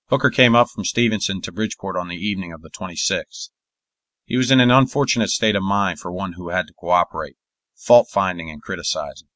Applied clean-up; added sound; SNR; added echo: none; none; none; none.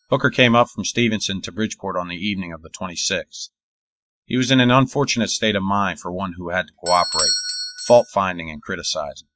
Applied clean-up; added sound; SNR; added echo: classical method log-MMSE.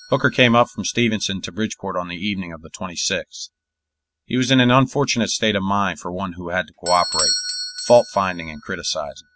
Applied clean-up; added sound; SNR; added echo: none; Bell / Doorbell; 11 dB; none.